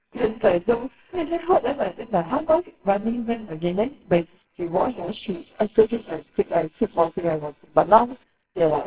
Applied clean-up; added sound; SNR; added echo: neural separator model SepFormer WHAMR!.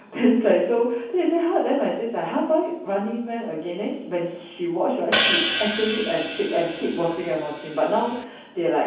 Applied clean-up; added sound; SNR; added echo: none; Hi-hat; 4 dB; reverberation time 0.9 s.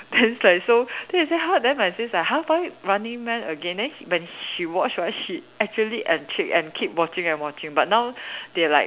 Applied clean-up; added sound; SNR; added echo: none; none; none; none.